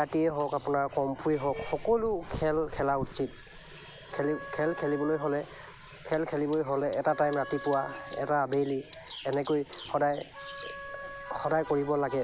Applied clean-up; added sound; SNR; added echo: none; Fire + Wind instrument, woodwind instrument; 15 dB; none.